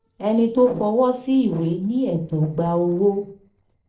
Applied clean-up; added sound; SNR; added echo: neural separator model SepFormer DNS4.